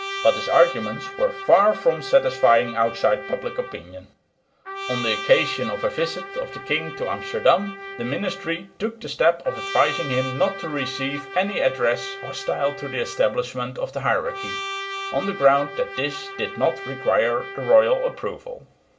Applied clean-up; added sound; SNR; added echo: none; Trumpet; 11 dB; reverberation time 0.2 s.